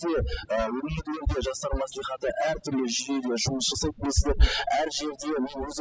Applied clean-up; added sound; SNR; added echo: classical method spectral subtraction.